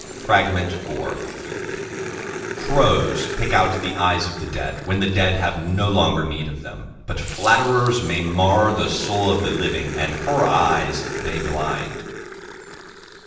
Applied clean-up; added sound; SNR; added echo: none; Growling; 10 dB; reverberation time 0.7 s.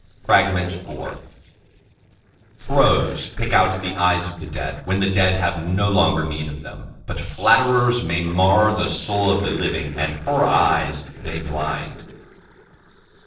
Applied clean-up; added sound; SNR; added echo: neural separator model SepFormer DNS4.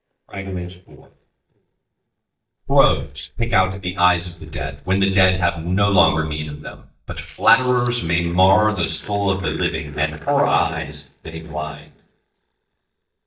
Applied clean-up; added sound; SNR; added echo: neural mask model DeepFilterNet 3.